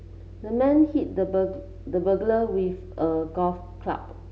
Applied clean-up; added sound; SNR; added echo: none; none; none; none.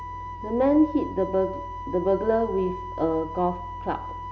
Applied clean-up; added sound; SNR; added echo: none; Wind instrument, woodwind instrument; 11 dB; none.